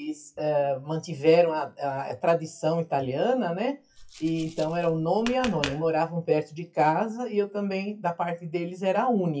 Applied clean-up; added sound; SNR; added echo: classical method WPE with log-MMSE.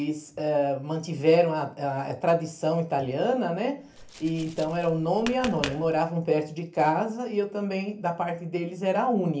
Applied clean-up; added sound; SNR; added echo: none; Tap; 13 dB; reverberation time 0.3 s.